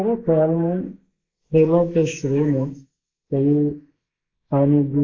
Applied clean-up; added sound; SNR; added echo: neural mask model Resemble Enhance denoiser.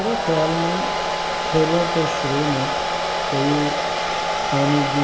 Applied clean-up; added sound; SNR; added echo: none; Domestic sounds, home sounds; -1 dB; none.